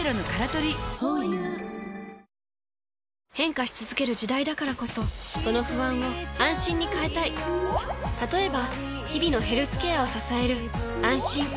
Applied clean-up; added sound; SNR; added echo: none; none; none; none.